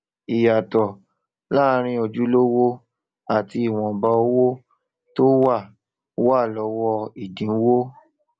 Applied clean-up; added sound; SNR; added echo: none; none; none; none.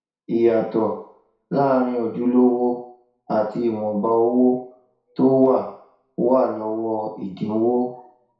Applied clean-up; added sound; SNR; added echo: none; none; none; reverberation time 0.6 s.